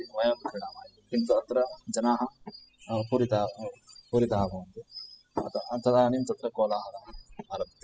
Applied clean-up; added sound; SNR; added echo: classical method spectral subtraction.